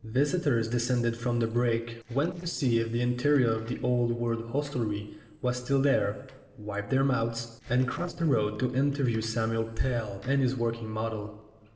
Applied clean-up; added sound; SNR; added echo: neural separator model SepFormer DNS4.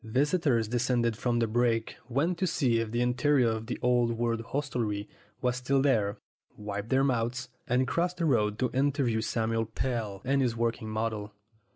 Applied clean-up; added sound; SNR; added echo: none; none; none; none.